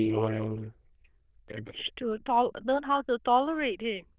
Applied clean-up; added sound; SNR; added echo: neural diffusion model UNIVERSE++.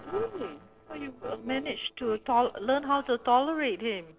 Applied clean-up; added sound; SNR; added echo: neural separator model SepFormer DNS4.